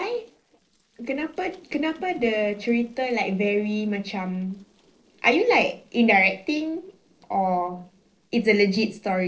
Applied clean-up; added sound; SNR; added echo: neural separator model SepFormer DNS4.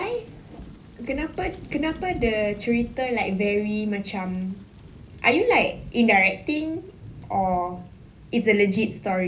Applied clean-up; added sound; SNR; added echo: none; Thunder / Rain; 16 dB; reverberation time 0.3 s.